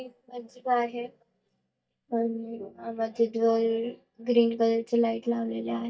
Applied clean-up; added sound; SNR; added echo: neural mask model DeepFilterNet 3.